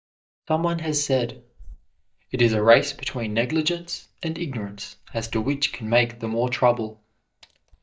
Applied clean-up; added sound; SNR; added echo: neural mask model DeepFilterNet 3.